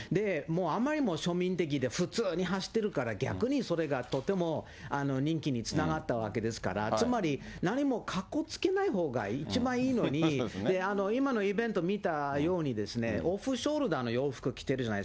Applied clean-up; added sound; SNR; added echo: none; none; none; none.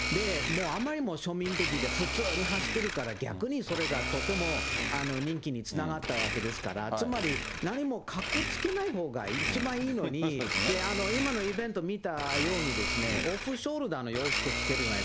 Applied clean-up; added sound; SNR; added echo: none; Domestic sounds, home sounds; 1 dB; none.